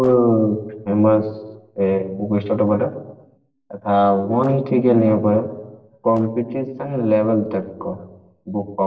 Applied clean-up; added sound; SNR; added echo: neural separator model SepFormer DNS4.